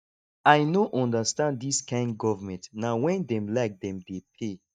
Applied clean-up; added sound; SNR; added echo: neural mask model DeepFilterNet 3.